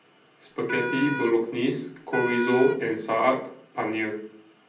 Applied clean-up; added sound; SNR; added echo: none; Wind instrument, woodwind instrument; 8 dB; reverberation time 0.6 s.